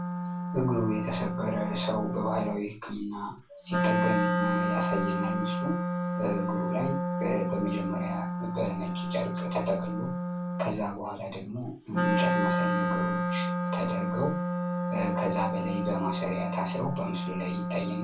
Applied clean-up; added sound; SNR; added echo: none; Wind instrument, woodwind instrument; -3 dB; reverberation time 0.2 s.